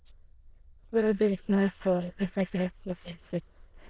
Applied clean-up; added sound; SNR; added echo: neural diffusion model UNIVERSE++.